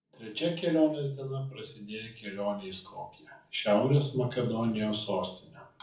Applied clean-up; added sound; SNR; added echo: none; none; none; reverberation time 0.4 s.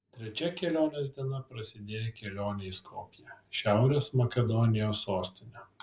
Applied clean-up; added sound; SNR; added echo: none; none; none; none.